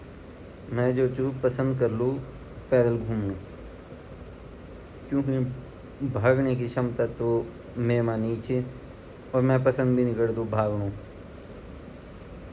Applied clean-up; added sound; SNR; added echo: none; none; none; none.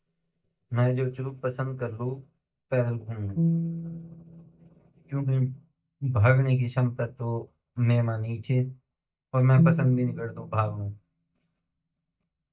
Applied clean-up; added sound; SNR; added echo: neural mask model DeepFilterNet 3.